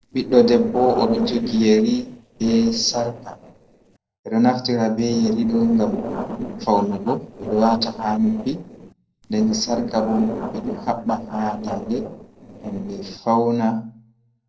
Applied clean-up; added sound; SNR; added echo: neural separator model SepFormer DNS4.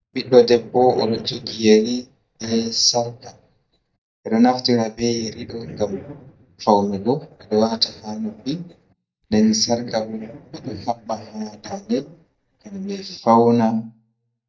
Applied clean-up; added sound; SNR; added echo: neural mask model DeepFilterNet 3.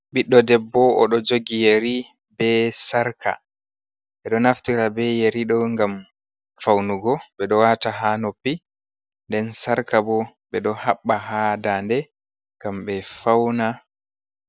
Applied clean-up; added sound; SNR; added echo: none; none; none; none.